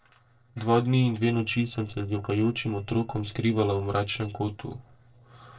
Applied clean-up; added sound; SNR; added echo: neural separator model SepFormer DNS4.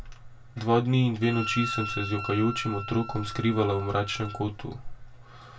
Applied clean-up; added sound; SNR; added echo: none; Wind instrument, woodwind instrument; 9 dB; reverberation time 0.2 s.